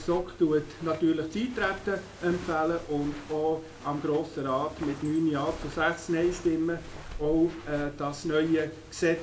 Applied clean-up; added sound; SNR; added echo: none; Walk, footsteps; 15 dB; reverberation time 0.3 s.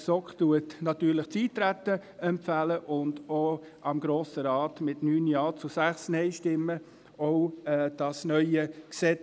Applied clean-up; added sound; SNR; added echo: none; none; none; none.